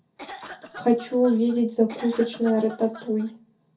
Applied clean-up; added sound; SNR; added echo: none; Cough; 18 dB; reverberation time 0.3 s.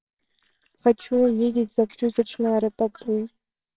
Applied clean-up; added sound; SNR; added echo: neural separator model SepFormer WHAMR!.